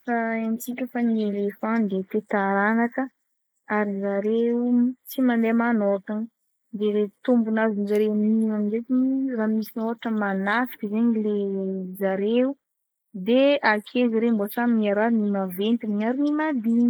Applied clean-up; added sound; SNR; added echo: neural mask model Resemble Enhance denoiser.